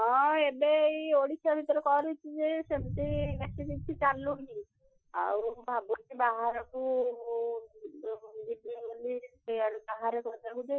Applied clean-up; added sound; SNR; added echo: classical method Wiener filter.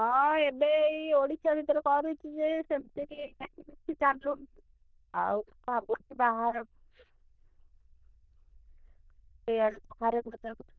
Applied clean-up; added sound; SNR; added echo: neural diffusion model UNIVERSE++.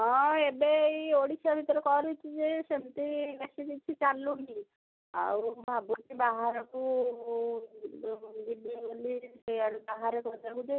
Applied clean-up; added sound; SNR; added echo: none; none; none; none.